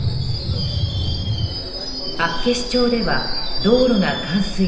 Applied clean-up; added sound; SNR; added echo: none; Screech / Subway, metro, underground; 4 dB; reverberation time 0.9 s.